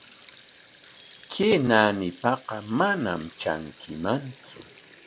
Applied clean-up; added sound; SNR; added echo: none; Sink (filling or washing); 19 dB; none.